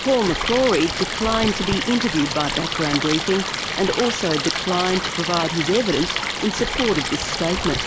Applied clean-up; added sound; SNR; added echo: none; Stream; 3 dB; none.